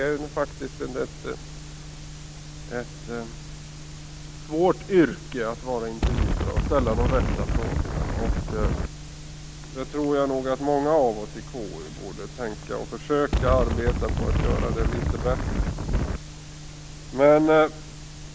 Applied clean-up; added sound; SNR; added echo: none; Wind; -2 dB; none.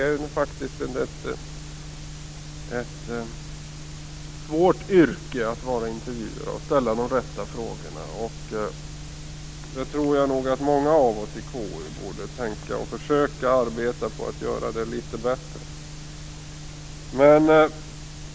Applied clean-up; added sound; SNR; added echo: none; none; none; none.